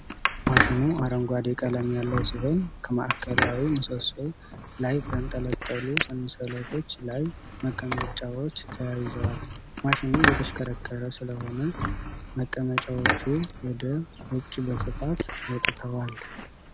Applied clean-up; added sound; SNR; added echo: none; Squeak; 2 dB; none.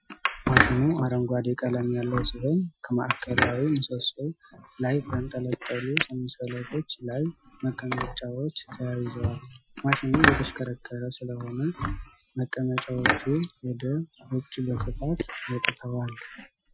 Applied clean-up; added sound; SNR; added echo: classical method Wiener filter.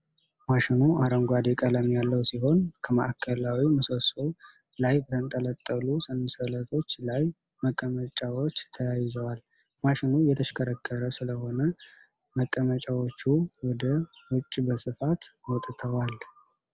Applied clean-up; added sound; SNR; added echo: none; none; none; none.